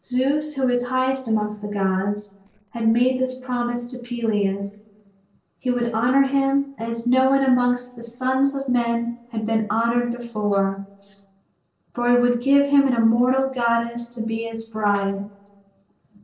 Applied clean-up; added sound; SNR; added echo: neural separator model SepFormer DNS4.